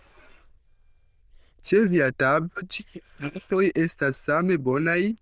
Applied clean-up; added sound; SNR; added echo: neural diffusion model UNIVERSE++.